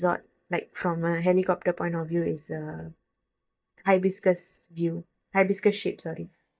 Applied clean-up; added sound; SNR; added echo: neural mask model DeepFilterNet 3.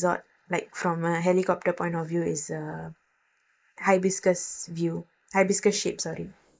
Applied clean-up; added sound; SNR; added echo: neural mask model Resemble Enhance denoiser.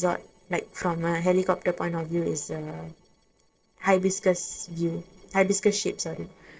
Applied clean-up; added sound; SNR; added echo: neural separator model SepFormer DNS4.